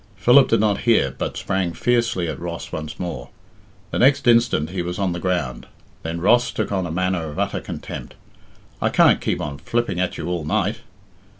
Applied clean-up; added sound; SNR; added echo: none; none; none; none.